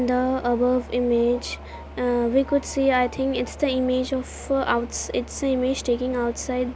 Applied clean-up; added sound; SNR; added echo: none; Musical instrument; 17 dB; none.